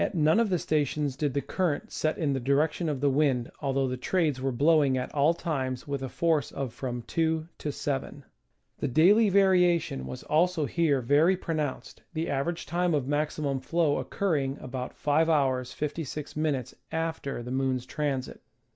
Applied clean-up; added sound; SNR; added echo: none; none; none; none.